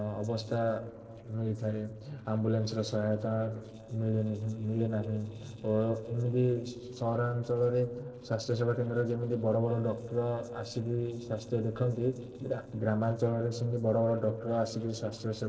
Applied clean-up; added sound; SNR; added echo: neural separator model SepFormer DNS4.